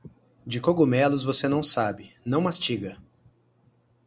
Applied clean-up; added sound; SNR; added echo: none; none; none; none.